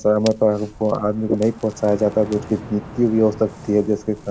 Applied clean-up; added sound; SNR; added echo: none; Ocean; 15 dB; none.